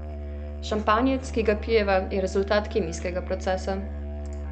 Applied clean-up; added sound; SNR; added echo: none; Musical instrument; 7 dB; none.